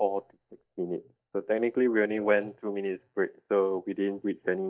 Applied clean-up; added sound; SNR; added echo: neural mask model DeepFilterNet 3.